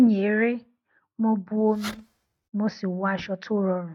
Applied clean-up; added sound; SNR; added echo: neural mask model RNNoise.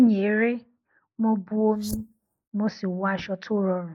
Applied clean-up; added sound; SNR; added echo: neural mask model Resemble Enhance denoiser.